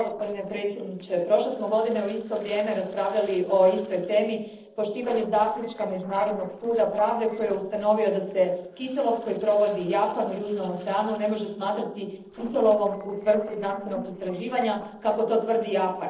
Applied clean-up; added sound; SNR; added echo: neural separator model SepFormer DNS4.